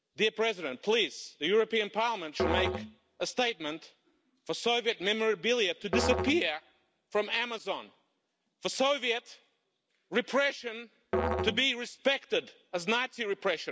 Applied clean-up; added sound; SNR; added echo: none; Musical instrument; 5 dB; none.